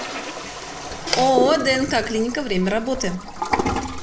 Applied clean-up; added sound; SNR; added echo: none; Toilet flush; 4 dB; none.